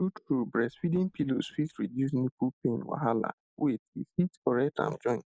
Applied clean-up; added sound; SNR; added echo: neural mask model DeepFilterNet 3.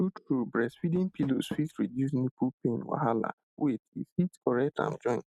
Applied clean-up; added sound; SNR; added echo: neural mask model RNNoise.